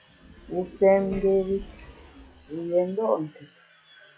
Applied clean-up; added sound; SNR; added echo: classical method log-MMSE.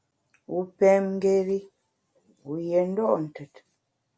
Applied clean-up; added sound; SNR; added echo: none; none; none; none.